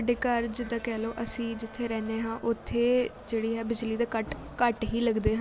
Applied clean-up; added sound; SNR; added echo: none; Crowd + Bowed string instrument; 19 dB; none.